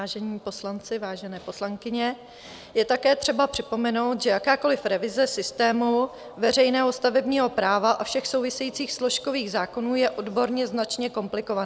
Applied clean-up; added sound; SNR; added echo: none; none; none; none.